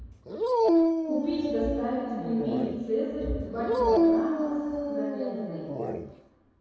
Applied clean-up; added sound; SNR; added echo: none; Dog; -5 dB; reverberation time 2.2 s.